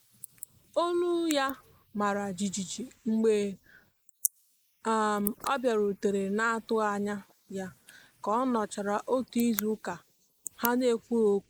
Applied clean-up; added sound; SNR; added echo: neural mask model Resemble Enhance denoiser.